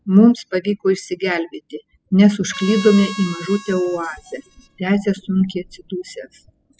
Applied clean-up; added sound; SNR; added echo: classical method spectral subtraction.